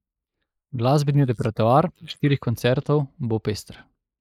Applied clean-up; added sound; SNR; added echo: neural mask model Resemble Enhance denoiser.